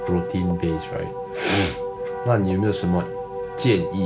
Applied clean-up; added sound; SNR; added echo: none; Wind instrument, woodwind instrument; 7 dB; none.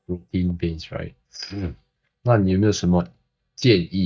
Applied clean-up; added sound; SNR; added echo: neural mask model DeepFilterNet 3.